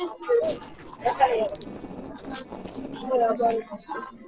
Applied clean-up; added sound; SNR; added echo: neural separator model SepFormer DNS4.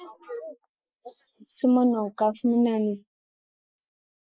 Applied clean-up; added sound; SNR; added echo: neural mask model Resemble Enhance denoiser.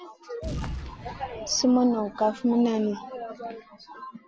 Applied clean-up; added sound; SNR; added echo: none; Boom; 14 dB; none.